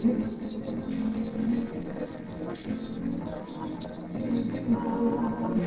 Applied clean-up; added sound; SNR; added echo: neural separator model SepFormer DNS4.